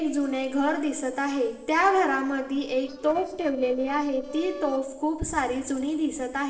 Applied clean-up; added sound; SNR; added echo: neural separator model SepFormer DNS4.